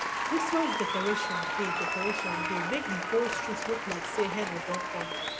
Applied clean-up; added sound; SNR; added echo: none; Applause; -1 dB; none.